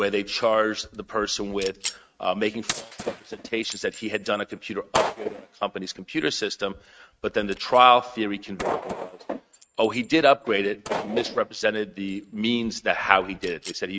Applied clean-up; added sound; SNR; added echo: neural mask model RNNoise.